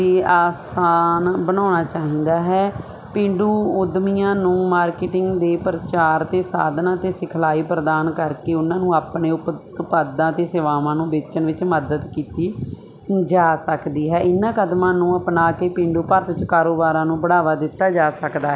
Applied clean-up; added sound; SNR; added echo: none; none; none; none.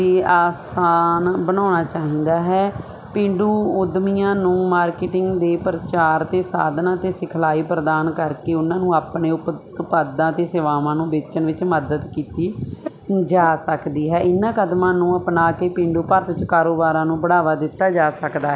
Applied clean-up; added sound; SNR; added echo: none; Buzz; 15 dB; none.